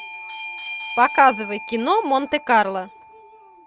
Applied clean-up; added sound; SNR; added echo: none; Bell / Doorbell; 13 dB; none.